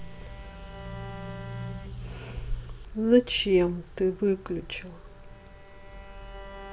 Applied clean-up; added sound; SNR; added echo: none; Bowed string instrument; 20 dB; none.